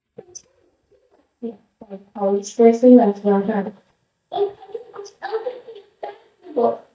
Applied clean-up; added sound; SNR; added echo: neural mask model DeepFilterNet 3.